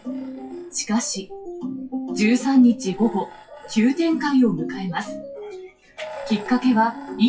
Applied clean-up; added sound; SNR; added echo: classical method WPE with log-MMSE.